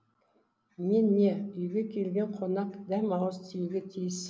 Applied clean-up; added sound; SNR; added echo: none; none; none; none.